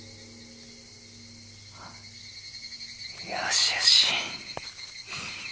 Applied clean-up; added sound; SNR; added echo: none; none; none; none.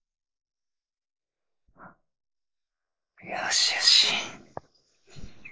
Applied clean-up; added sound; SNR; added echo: neural mask model Resemble Enhance denoiser.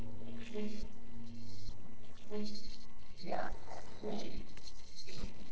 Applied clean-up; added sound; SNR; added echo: neural separator model SepFormer DNS4.